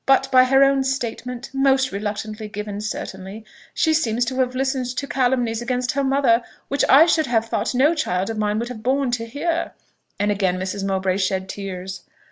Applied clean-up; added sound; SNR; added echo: none; none; none; none.